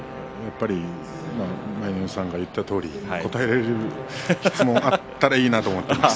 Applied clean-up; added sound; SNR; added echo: none; Brass instrument; 18 dB; none.